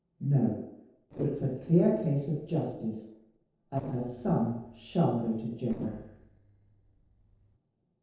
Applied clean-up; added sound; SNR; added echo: neural separator model SepFormer DNS4.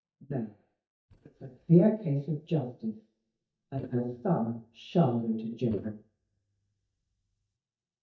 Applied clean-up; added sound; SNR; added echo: neural mask model DeepFilterNet 3.